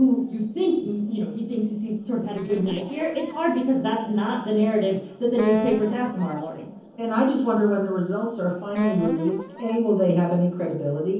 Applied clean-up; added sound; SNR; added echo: neural separator model SepFormer DNS4.